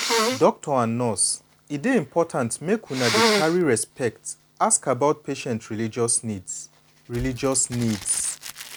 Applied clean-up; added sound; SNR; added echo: none; Sneeze; 6 dB; none.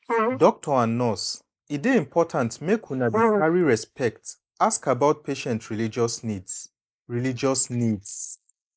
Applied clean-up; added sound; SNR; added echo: neural mask model Resemble Enhance denoiser.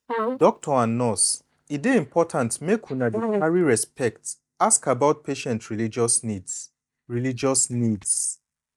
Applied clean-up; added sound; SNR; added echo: neural mask model DeepFilterNet 3.